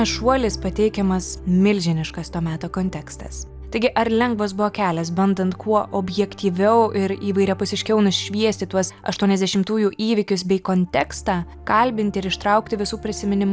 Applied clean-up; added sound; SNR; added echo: none; none; none; none.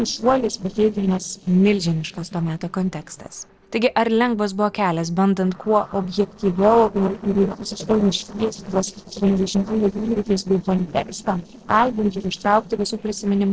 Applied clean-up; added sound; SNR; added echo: neural separator model SepFormer DNS4.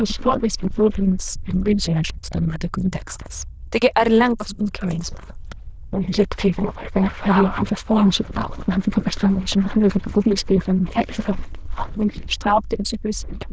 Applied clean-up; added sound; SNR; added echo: neural diffusion model UNIVERSE++.